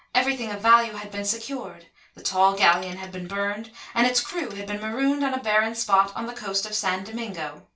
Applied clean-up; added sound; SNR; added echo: none; Tools; 20 dB; reverberation time 0.2 s.